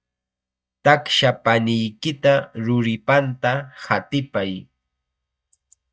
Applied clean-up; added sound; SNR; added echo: neural mask model DeepFilterNet 3.